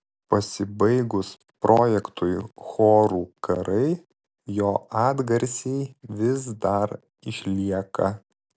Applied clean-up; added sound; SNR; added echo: none; none; none; none.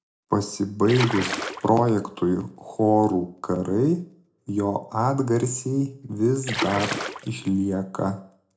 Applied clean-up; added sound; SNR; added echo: none; Splash, splatter; 6 dB; reverberation time 0.3 s.